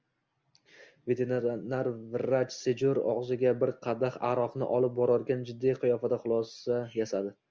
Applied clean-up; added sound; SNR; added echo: none; none; none; none.